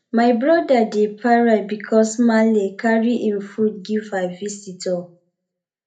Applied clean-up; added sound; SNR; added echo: none; none; none; reverberation time 0.3 s.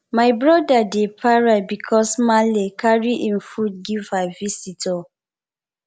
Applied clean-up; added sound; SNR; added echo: none; none; none; none.